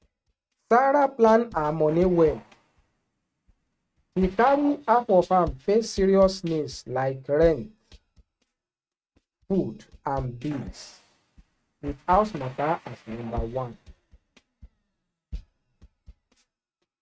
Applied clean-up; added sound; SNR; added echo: neural mask model RNNoise.